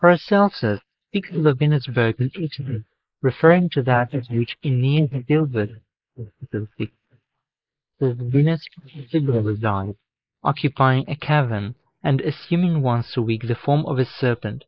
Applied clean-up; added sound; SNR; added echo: neural mask model Resemble Enhance denoiser.